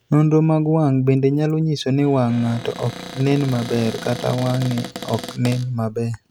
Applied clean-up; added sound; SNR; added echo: none; Cupboard open or close; 13 dB; none.